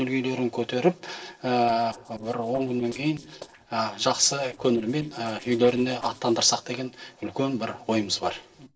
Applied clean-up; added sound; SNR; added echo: neural separator model SepFormer DNS4.